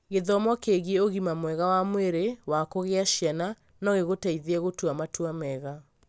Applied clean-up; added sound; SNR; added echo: none; none; none; none.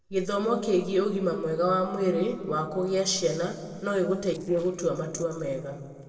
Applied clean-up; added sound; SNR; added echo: neural separator model SepFormer DNS4.